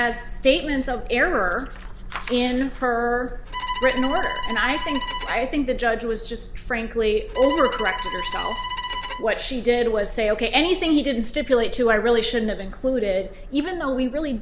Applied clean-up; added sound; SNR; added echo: none; Bowed string instrument; 8 dB; none.